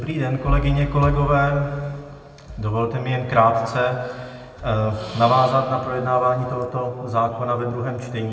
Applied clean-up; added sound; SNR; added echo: none; none; none; reverberation time 1.8 s.